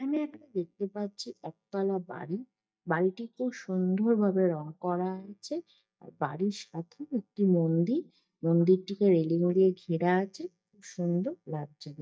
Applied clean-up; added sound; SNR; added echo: neural mask model DeepFilterNet 3.